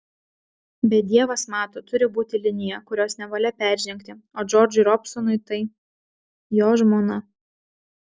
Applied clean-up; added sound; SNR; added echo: none; none; none; none.